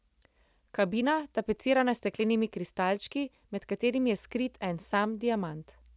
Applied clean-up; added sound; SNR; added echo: none; none; none; none.